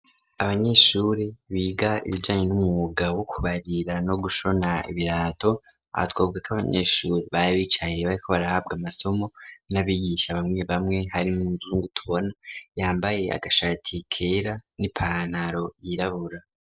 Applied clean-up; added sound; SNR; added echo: neural separator model SepFormer DNS4.